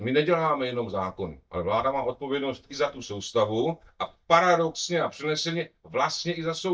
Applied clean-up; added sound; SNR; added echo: neural mask model DeepFilterNet 3.